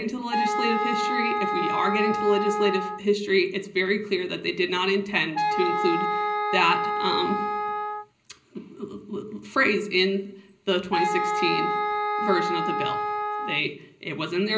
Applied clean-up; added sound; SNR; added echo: none; Wind instrument, woodwind instrument; 0 dB; reverberation time 0.5 s.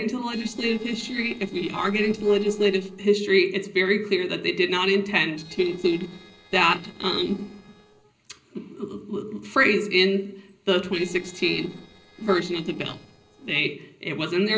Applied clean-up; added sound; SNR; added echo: neural separator model SepFormer DNS4.